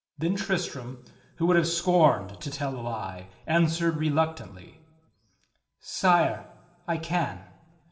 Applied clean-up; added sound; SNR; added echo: none; none; none; reverberation time 0.6 s.